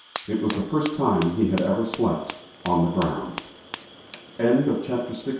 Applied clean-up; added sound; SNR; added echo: none; Fire; 15 dB; reverberation time 0.7 s.